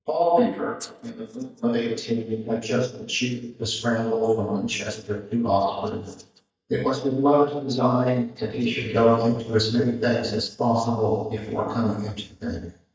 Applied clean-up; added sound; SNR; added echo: neural mask model DeepFilterNet 3.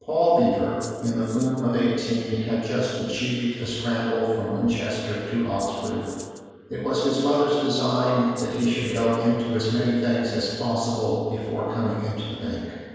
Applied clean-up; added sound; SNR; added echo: neural separator model SepFormer DNS4.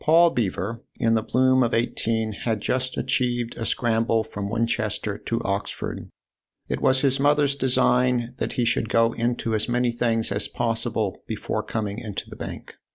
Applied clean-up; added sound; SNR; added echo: none; none; none; none.